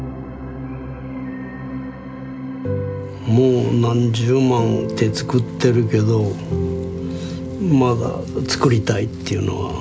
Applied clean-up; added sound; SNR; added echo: none; none; none; none.